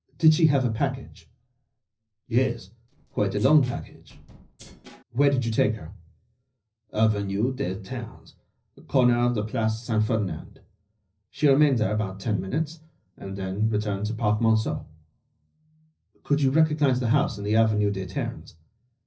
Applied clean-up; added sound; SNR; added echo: neural separator model SepFormer DNS4.